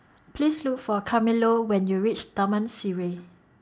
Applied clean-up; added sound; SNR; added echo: none; none; none; none.